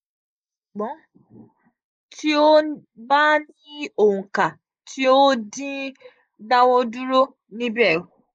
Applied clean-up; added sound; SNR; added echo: neural mask model Resemble Enhance denoiser.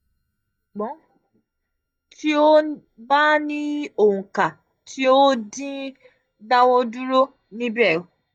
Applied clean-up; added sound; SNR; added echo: neural mask model DeepFilterNet 3.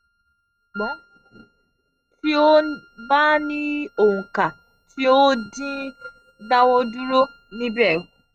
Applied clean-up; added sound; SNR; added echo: neural mask model RNNoise.